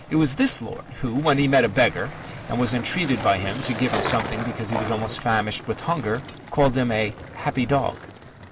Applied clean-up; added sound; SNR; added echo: none; Skateboard; 10 dB; none.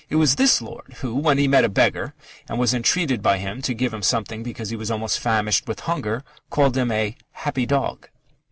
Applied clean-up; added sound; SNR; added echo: none; none; none; none.